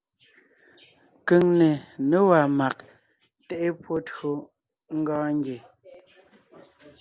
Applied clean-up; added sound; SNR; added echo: none; none; none; none.